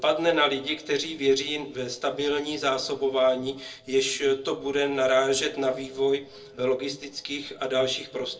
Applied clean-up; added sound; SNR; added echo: neural separator model SepFormer DNS4.